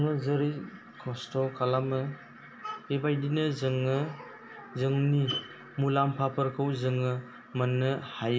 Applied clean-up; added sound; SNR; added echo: none; none; none; reverberation time 0.6 s.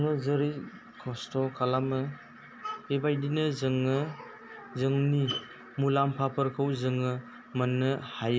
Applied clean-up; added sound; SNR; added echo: none; none; none; none.